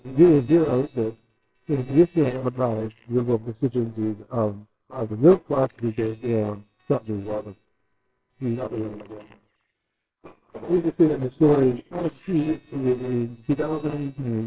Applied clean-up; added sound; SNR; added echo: neural separator model SepFormer WHAMR!.